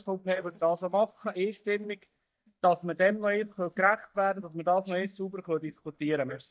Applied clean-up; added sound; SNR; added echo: neural mask model DeepFilterNet 3.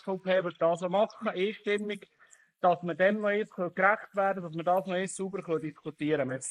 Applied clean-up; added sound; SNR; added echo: neural mask model Resemble Enhance denoiser.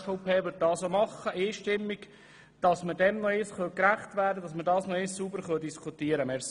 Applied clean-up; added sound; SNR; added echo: none; none; none; none.